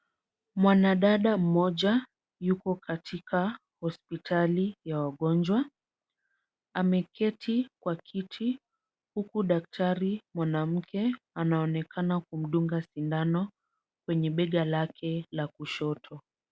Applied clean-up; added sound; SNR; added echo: none; none; none; none.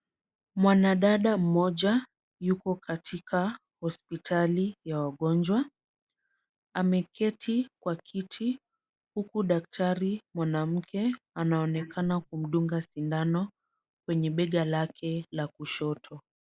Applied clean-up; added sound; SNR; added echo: neural mask model Resemble Enhance denoiser.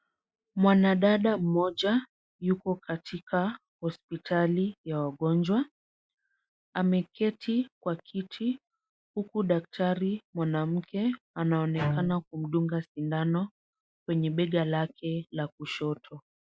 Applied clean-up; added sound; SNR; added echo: classical method Wiener filter.